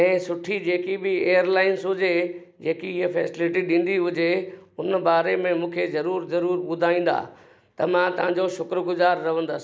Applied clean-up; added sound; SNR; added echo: none; none; none; none.